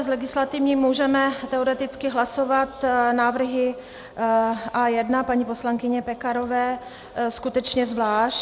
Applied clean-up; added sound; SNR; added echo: none; none; none; none.